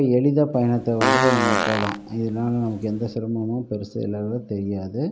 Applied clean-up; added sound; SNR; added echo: none; Fart; 2 dB; none.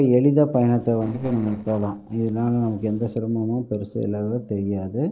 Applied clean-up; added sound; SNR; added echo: neural separator model SepFormer DNS4.